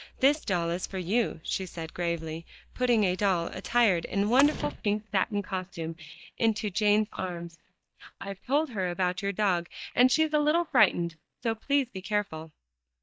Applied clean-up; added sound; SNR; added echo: neural mask model DeepFilterNet 3.